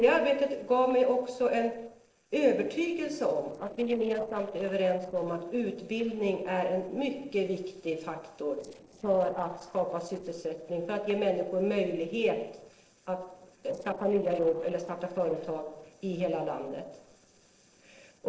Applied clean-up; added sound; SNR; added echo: neural separator model SepFormer DNS4.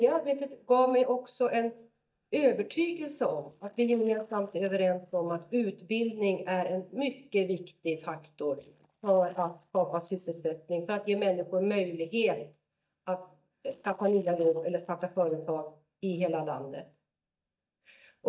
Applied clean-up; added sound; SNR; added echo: neural mask model DeepFilterNet 3.